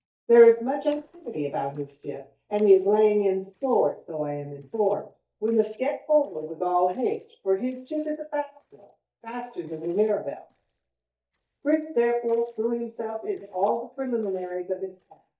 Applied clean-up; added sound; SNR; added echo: neural mask model DeepFilterNet 3.